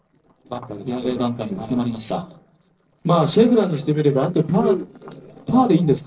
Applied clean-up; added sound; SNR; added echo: neural separator model SepFormer DNS4.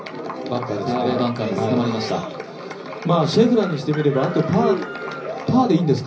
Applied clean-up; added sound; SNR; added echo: none; Chicken, rooster; 17 dB; reverberation time 0.5 s.